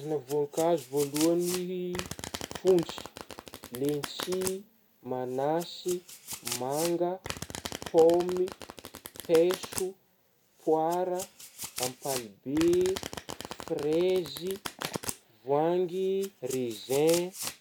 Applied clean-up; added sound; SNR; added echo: none; Domestic sounds, home sounds; 11 dB; none.